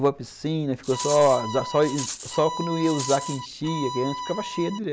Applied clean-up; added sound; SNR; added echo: none; Bowed string instrument + Rattle; 8 dB; none.